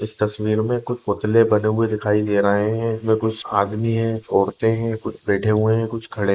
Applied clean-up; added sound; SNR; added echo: neural mask model Resemble Enhance denoiser.